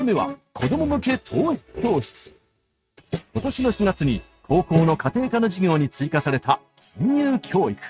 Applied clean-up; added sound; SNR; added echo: neural mask model RNNoise.